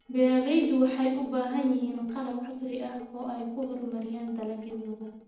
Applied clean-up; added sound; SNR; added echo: neural separator model SepFormer DNS4.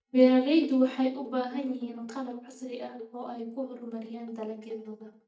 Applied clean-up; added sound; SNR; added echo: neural mask model DeepFilterNet 3.